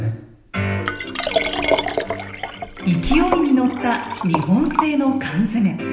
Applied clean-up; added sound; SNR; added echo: none; Liquid; 5 dB; reverberation time 0.9 s.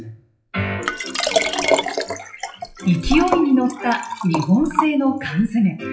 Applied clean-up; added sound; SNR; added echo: classical method WPE with log-MMSE.